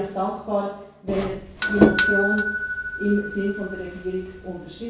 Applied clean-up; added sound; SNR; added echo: none; Doorbell; -1 dB; reverberation time 0.6 s.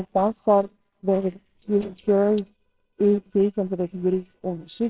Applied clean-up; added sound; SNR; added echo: neural separator model SepFormer WHAMR!.